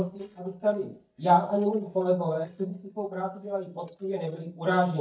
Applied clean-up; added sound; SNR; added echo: neural mask model DeepFilterNet 3.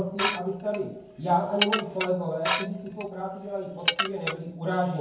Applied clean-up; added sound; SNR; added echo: none; Dishes, pots, and pans / Glass; 3 dB; reverberation time 0.9 s.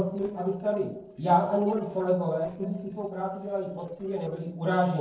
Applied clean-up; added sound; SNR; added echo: neural separator model SepFormer DNS4.